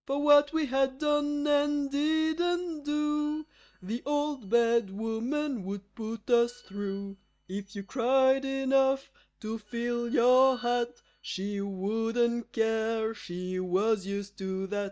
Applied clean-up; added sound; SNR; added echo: neural mask model DeepFilterNet 3.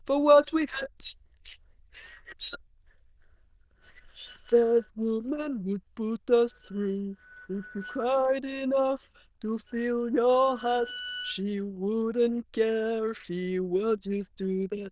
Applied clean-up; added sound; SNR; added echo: neural diffusion model UNIVERSE++.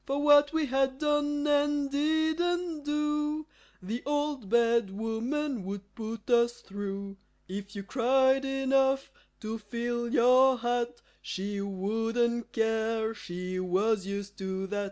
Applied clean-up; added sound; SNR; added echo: none; none; none; none.